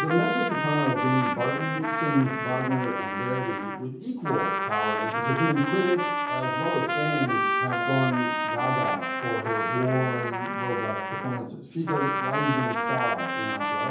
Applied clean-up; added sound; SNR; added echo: none; Trumpet; 0 dB; reverberation time 0.7 s.